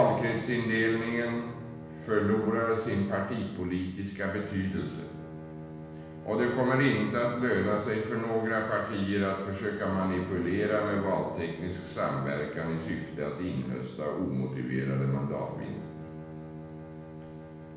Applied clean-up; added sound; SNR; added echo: none; Bowed string instrument; 14 dB; reverberation time 1.1 s.